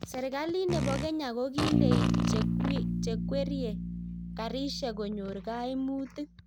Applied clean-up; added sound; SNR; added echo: none; Fart + Bass guitar; -2 dB; none.